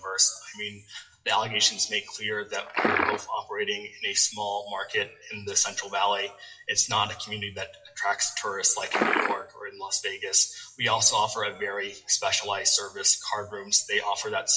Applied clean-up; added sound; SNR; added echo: classical method WPE with log-MMSE.